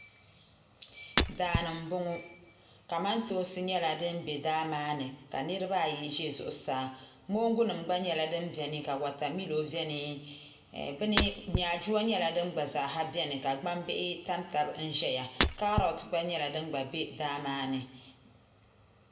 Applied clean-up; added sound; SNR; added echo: none; Shatter; -3 dB; reverberation time 0.8 s.